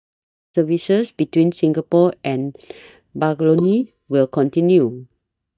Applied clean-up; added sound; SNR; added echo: neural mask model DeepFilterNet 3.